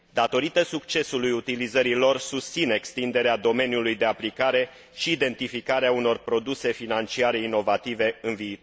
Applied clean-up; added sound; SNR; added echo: none; none; none; none.